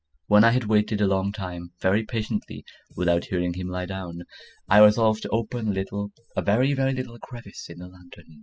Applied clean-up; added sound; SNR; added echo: classical method spectral subtraction.